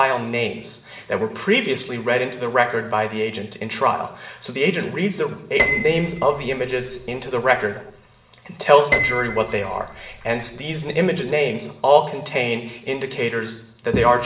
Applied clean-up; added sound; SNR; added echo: none; Piano; 7 dB; reverberation time 0.7 s.